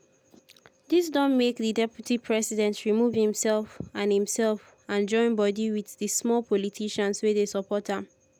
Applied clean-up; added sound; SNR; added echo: none; none; none; none.